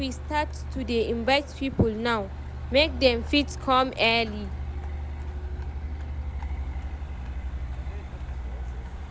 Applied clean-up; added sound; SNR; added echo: none; Truck; 5 dB; none.